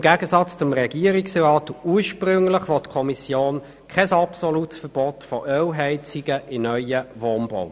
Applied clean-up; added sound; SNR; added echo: none; none; none; none.